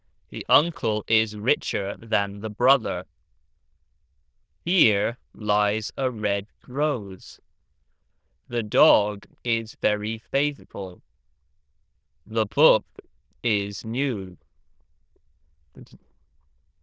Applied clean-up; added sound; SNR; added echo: neural diffusion model UNIVERSE++.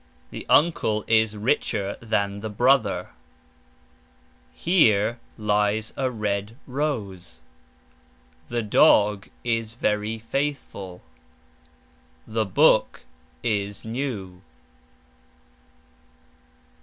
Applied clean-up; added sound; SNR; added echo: none; none; none; none.